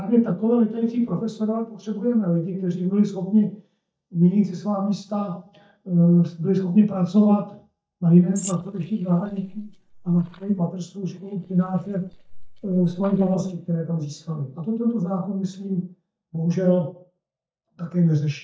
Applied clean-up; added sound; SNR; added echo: neural mask model DeepFilterNet 3.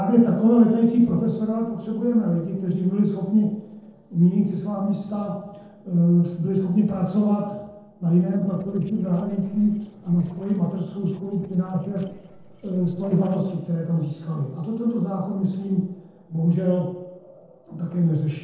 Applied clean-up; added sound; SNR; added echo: neural separator model SepFormer DNS4.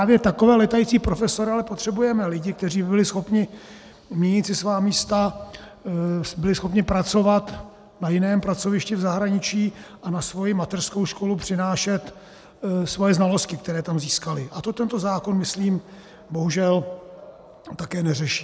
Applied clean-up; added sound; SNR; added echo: none; none; none; none.